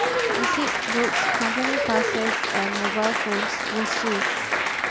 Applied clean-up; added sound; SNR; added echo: none; Applause; -5 dB; none.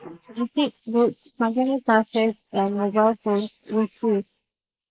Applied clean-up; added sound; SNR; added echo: neural mask model Resemble Enhance denoiser.